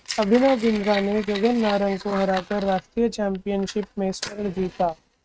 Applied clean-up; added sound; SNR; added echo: neural mask model RNNoise.